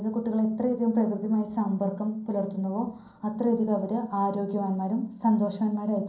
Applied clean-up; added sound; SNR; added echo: none; none; none; reverberation time 0.6 s.